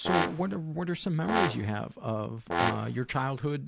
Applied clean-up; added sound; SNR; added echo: none; Brass instrument; 2 dB; none.